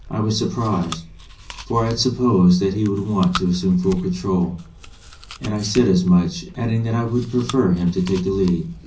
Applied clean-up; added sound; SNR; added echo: none; Chewing, mastication; 17 dB; reverberation time 0.5 s.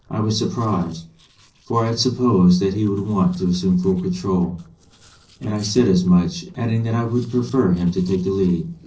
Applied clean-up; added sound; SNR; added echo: neural separator model SepFormer DNS4.